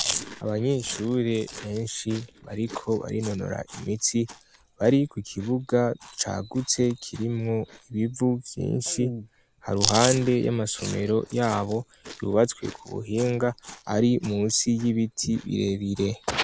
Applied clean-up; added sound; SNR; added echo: none; Chewing, mastication; 12 dB; none.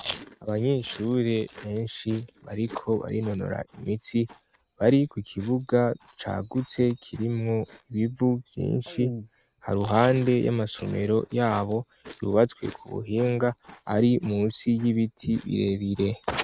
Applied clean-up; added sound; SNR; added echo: neural mask model RNNoise.